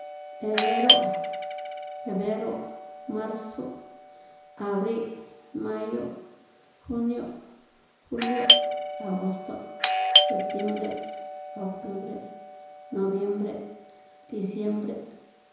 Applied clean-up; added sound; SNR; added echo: none; Doorbell; -3 dB; reverberation time 1.0 s.